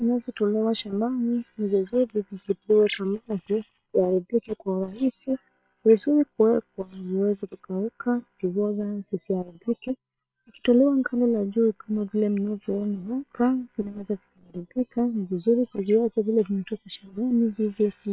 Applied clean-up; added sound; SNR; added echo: neural separator model SepFormer WHAM!.